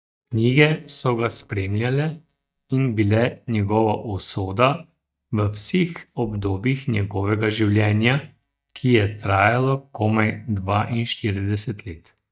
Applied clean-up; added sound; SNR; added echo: neural mask model DeepFilterNet 3.